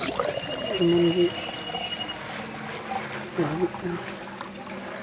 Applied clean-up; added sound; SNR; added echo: none; Aircraft + Liquid; 5 dB; none.